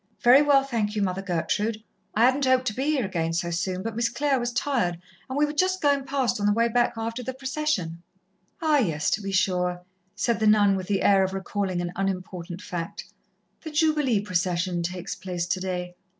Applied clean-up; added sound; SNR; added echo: none; none; none; none.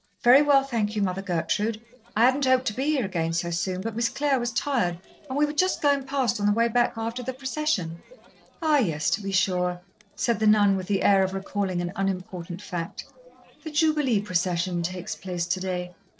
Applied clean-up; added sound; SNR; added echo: neural separator model SepFormer DNS4.